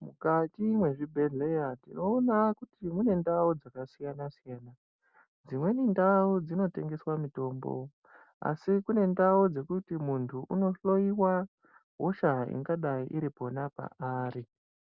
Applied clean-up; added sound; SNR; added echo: none; none; none; none.